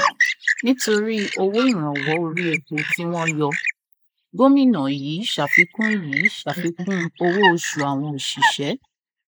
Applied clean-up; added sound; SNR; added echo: neural mask model Resemble Enhance denoiser.